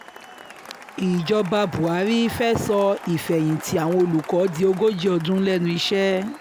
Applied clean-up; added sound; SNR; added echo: none; Applause / Cheering; 17 dB; none.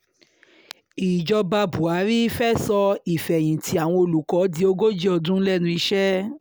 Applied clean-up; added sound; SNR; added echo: none; none; none; none.